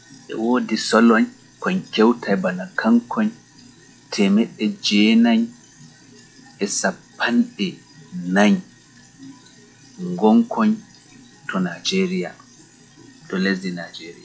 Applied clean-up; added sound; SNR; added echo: classical method log-MMSE.